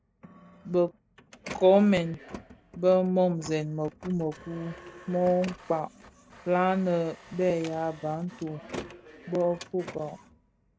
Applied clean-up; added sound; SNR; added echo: none; Subway, metro, underground + Printer; 18 dB; none.